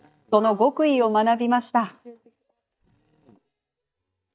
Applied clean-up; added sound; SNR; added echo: neural mask model DeepFilterNet 3.